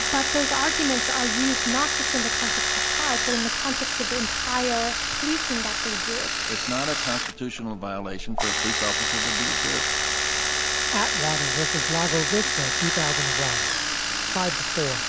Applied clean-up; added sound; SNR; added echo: none; Domestic sounds, home sounds; -4 dB; none.